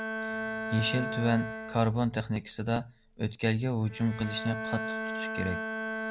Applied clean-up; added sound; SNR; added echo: none; Bowed string instrument; 6 dB; none.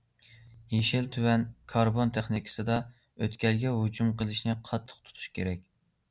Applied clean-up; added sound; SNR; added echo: none; none; none; none.